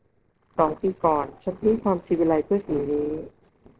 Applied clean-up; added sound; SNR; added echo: neural separator model SepFormer DNS4.